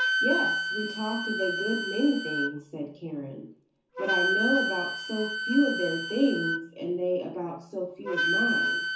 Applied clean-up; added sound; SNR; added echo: none; Wind instrument, woodwind instrument; 0 dB; reverberation time 0.9 s.